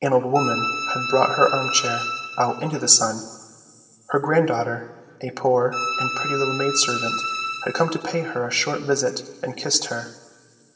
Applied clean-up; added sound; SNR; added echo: none; Bowed string instrument; 4 dB; reverberation time 1.9 s.